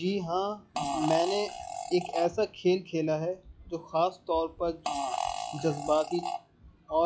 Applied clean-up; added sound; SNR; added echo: classical method log-MMSE.